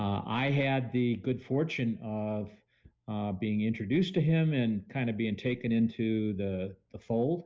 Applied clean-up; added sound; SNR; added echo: none; none; none; none.